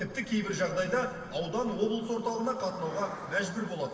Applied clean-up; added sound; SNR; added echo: none; Cricket; 17 dB; reverberation time 2.6 s.